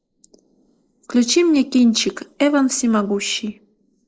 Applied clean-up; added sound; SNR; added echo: neural mask model Resemble Enhance denoiser.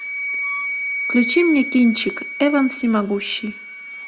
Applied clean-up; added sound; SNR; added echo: none; Wind instrument, woodwind instrument; 7 dB; none.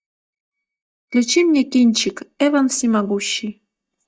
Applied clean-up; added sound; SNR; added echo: neural mask model DeepFilterNet 3.